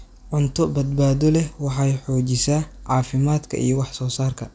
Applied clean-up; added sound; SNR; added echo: none; none; none; none.